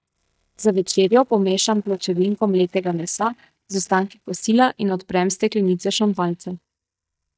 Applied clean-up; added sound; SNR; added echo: neural mask model DeepFilterNet 3.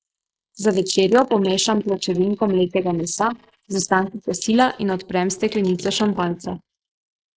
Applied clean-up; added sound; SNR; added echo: neural mask model Resemble Enhance denoiser.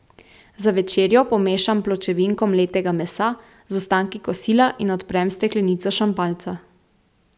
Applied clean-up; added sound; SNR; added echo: none; none; none; none.